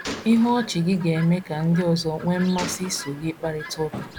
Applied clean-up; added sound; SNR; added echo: none; Chirp, tweet + Gunshot, gunfire; 14 dB; none.